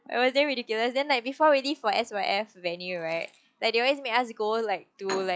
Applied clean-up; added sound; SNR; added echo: classical method log-MMSE.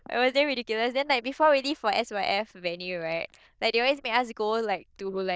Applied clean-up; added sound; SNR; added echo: neural diffusion model UNIVERSE++.